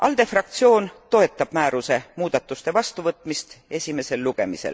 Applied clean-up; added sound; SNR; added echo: none; none; none; none.